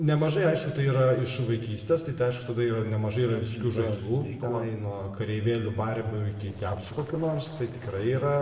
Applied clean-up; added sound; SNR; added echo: neural separator model SepFormer DNS4.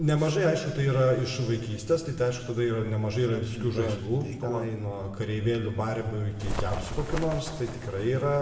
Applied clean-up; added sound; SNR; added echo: none; Bird; 10 dB; reverberation time 1.5 s.